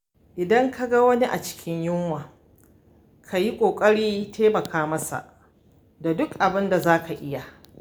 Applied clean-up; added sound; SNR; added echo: none; none; none; none.